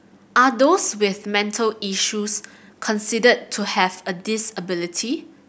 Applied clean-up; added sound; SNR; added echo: none; none; none; none.